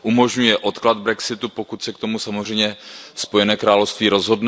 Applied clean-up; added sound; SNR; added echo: none; none; none; none.